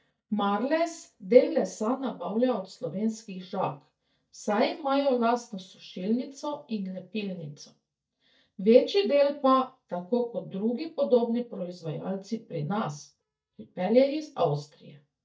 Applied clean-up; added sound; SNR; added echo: neural mask model DeepFilterNet 3.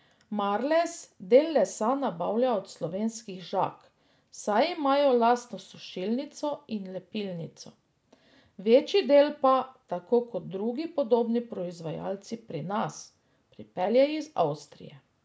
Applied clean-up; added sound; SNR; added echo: none; none; none; none.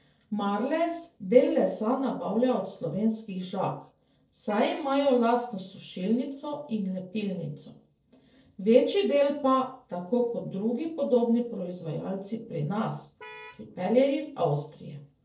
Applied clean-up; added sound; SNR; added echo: neural separator model SepFormer DNS4.